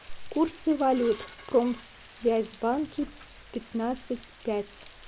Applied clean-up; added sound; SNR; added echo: none; Rain + Dishes, pots, and pans / Glass; 17 dB; none.